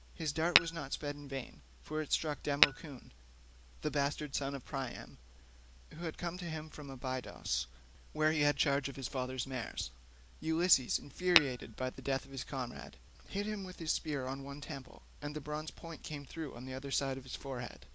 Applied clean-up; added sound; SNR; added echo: none; Tap / Glass; -4 dB; none.